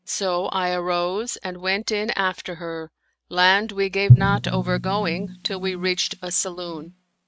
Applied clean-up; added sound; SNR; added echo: neural mask model RNNoise.